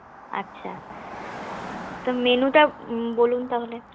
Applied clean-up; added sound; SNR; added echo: none; Car passing by; 14 dB; none.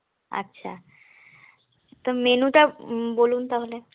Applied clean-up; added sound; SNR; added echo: none; none; none; none.